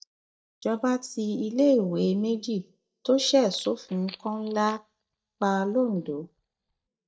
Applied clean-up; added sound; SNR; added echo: neural mask model DeepFilterNet 3.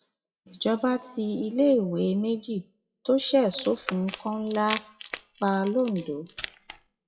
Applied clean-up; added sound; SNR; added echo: classical method WPE with log-MMSE.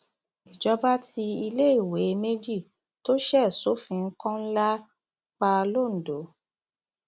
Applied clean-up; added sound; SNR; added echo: none; none; none; none.